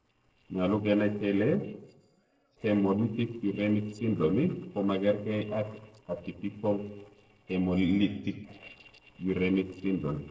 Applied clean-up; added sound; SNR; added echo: neural separator model SepFormer DNS4.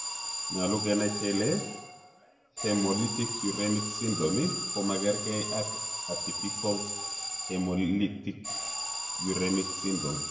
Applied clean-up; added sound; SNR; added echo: none; Alarm; 3 dB; reverberation time 0.7 s.